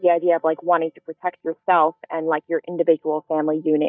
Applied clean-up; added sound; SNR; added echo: neural mask model DeepFilterNet 3.